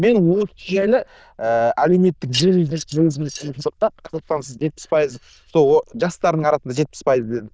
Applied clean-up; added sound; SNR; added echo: neural diffusion model UNIVERSE++.